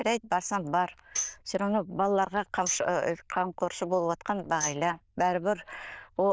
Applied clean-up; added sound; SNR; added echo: neural diffusion model UNIVERSE++.